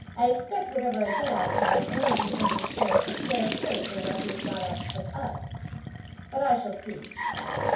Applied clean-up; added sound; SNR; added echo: none; Trickle, dribble / Bathtub (filling or washing) / Sink (filling or washing) / Gurgling; -2 dB; reverberation time 0.6 s.